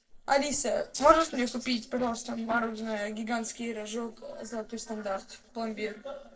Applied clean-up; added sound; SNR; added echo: neural separator model SepFormer DNS4.